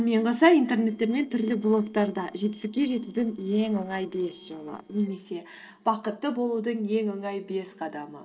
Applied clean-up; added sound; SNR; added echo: neural separator model SepFormer DNS4.